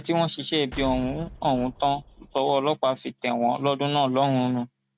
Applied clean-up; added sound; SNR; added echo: none; Explosion; 16 dB; none.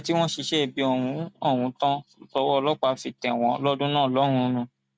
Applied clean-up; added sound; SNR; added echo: none; none; none; none.